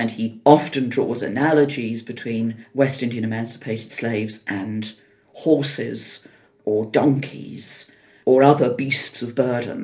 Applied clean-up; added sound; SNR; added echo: none; none; none; reverberation time 0.3 s.